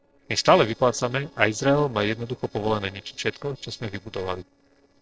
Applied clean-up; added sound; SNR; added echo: neural separator model SepFormer DNS4.